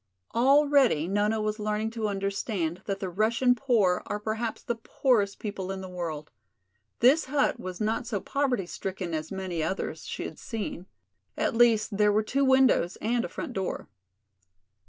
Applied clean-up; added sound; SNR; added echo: none; none; none; none.